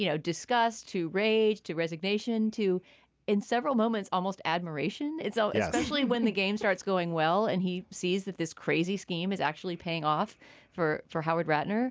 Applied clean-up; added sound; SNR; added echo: none; none; none; none.